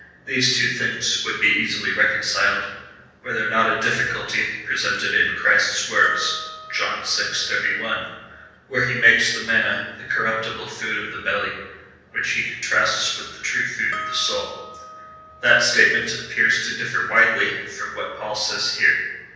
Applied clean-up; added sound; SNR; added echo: none; Harp; 14 dB; reverberation time 1.1 s.